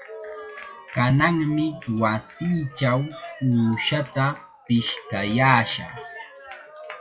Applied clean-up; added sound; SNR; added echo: classical method WPE with log-MMSE.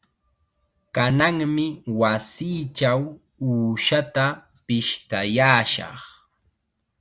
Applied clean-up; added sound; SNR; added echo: none; none; none; none.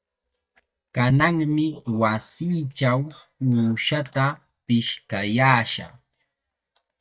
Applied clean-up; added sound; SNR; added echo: neural mask model DeepFilterNet 3.